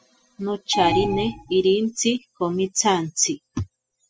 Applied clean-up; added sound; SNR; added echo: classical method spectral subtraction.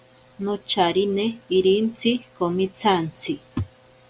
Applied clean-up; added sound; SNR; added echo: none; none; none; none.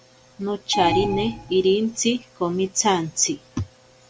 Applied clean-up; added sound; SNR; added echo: none; Alarm; 6 dB; none.